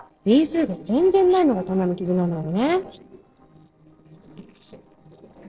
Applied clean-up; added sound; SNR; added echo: neural separator model SepFormer DNS4.